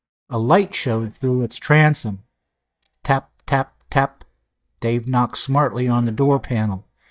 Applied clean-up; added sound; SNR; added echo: neural mask model DeepFilterNet 3.